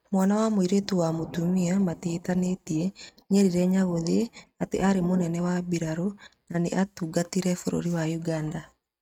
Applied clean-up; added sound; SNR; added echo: neural mask model RNNoise.